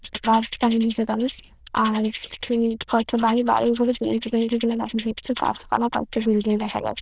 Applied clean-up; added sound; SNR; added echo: neural diffusion model UNIVERSE++.